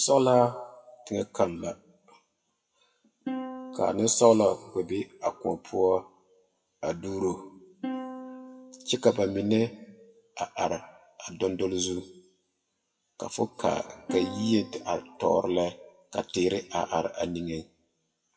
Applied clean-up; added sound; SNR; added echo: classical method WPE with log-MMSE.